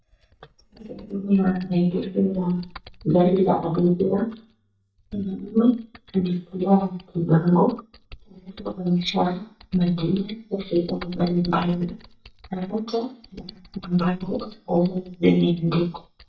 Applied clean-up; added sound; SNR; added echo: neural mask model DeepFilterNet 3.